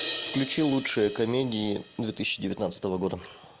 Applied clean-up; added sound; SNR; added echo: none; Crash cymbal; 12 dB; none.